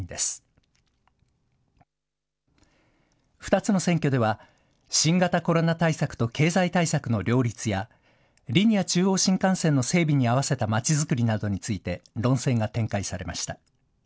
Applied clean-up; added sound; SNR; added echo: none; none; none; none.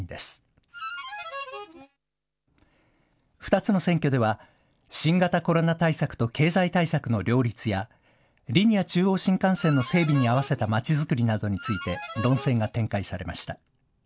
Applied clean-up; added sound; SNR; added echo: none; Harmonica; 12 dB; none.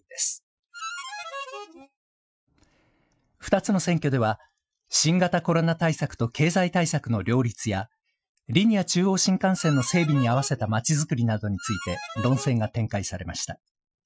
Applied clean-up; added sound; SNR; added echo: classical method Wiener filter.